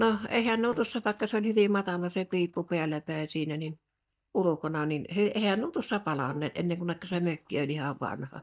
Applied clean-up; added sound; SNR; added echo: neural mask model DeepFilterNet 3.